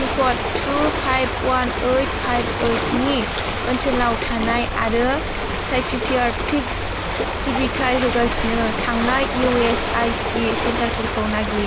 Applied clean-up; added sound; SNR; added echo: none; Ocean; 0 dB; none.